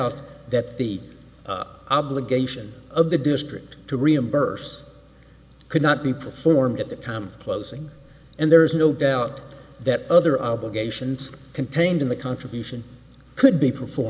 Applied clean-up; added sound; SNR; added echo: none; none; none; none.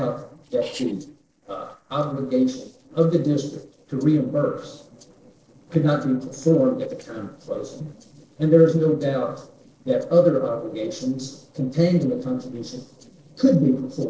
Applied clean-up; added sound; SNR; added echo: neural separator model SepFormer DNS4.